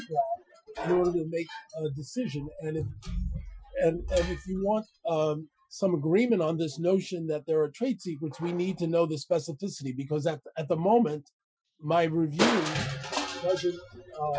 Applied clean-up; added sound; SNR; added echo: classical method Wiener filter.